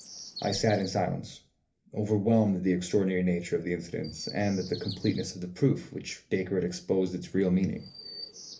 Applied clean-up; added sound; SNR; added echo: none; Chirp, tweet; 19 dB; reverberation time 0.3 s.